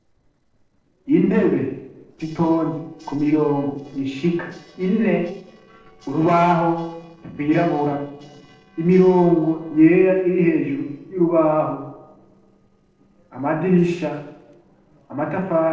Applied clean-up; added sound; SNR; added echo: neural separator model SepFormer DNS4.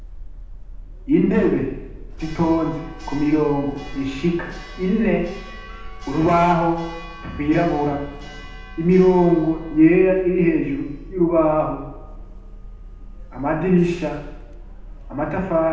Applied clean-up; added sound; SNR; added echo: none; Church bell; 14 dB; reverberation time 0.8 s.